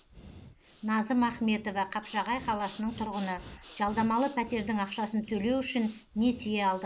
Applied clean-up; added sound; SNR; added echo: none; Breathing; 18 dB; none.